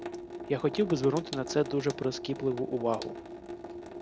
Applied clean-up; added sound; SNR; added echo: none; Sink (filling or washing) / Water tap, faucet; 9 dB; none.